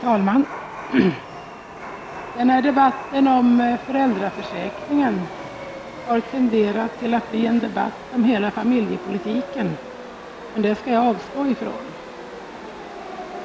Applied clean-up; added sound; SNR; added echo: none; Chatter / Subway, metro, underground; 13 dB; none.